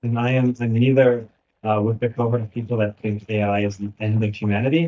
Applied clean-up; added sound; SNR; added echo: neural mask model DeepFilterNet 3.